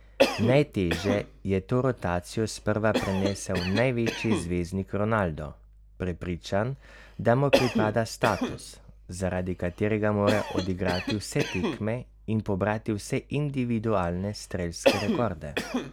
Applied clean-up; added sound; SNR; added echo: none; Cough; 5 dB; none.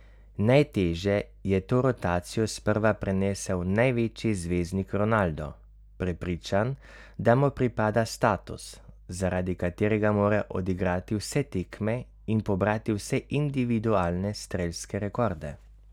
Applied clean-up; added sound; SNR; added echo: none; none; none; none.